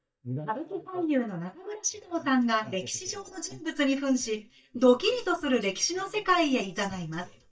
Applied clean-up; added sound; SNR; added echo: neural mask model DeepFilterNet 3.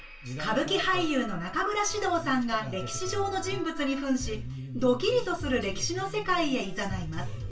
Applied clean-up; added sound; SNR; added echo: none; Wind instrument, woodwind instrument; 17 dB; reverberation time 0.3 s.